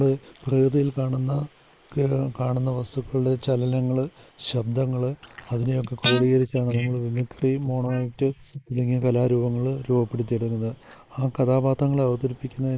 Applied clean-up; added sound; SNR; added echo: neural mask model Resemble Enhance denoiser.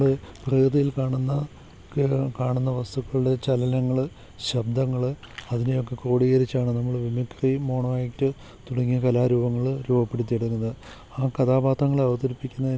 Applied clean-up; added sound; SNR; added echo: none; none; none; none.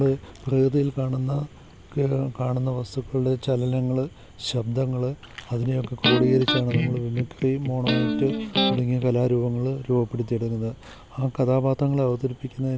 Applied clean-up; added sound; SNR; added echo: none; Electric guitar; 2 dB; none.